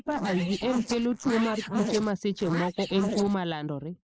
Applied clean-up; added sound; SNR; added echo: neural mask model Resemble Enhance denoiser.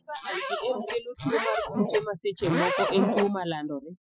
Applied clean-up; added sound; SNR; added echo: classical method Wiener filter.